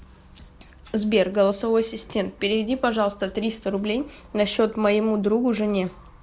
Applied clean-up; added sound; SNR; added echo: none; none; none; none.